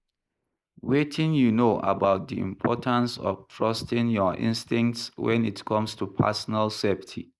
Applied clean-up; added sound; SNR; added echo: neural mask model Resemble Enhance denoiser.